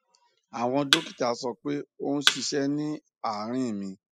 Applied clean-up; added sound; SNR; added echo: classical method spectral subtraction.